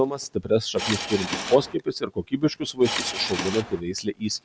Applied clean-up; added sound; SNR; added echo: none; Subway, metro, underground / Engine; 5 dB; none.